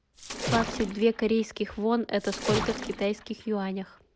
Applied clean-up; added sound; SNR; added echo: none; Splash, splatter; 8 dB; none.